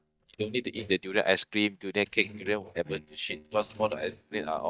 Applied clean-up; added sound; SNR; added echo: neural mask model DeepFilterNet 3.